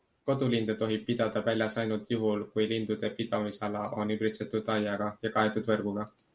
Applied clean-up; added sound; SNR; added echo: none; none; none; none.